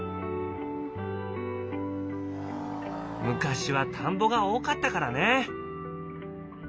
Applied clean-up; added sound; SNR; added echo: none; Motorcycle; 15 dB; none.